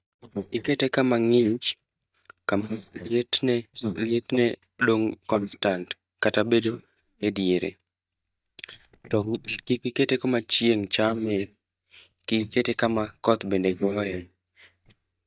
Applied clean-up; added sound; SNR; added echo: neural mask model DeepFilterNet 3.